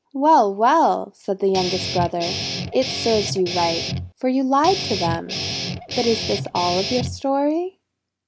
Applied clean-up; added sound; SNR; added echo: none; Guitar; 6 dB; none.